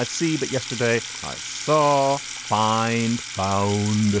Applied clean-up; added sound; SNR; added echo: none; Sink (filling or washing) / Water tap, faucet; 10 dB; none.